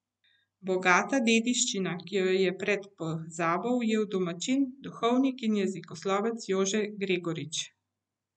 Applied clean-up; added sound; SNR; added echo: none; none; none; none.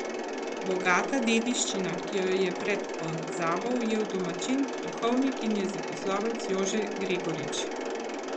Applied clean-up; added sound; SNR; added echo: none; Mechanisms; 3 dB; none.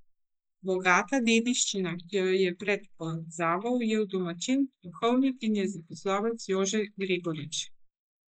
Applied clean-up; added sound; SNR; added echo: neural mask model Resemble Enhance denoiser.